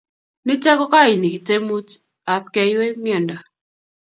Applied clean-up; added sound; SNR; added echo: none; none; none; none.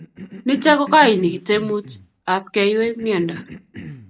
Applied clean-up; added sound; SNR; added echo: none; Cough; 17 dB; none.